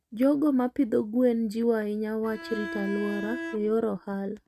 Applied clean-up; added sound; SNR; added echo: neural mask model RNNoise.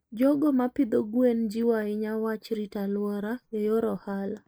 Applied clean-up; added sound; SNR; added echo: neural mask model Resemble Enhance denoiser.